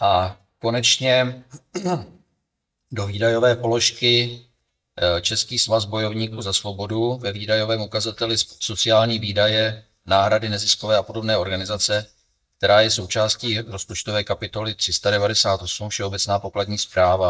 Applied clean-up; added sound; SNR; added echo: neural mask model DeepFilterNet 3.